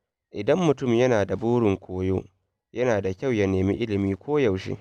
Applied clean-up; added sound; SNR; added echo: none; none; none; none.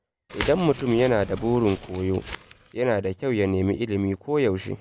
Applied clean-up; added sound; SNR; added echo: none; Crackle; 12 dB; none.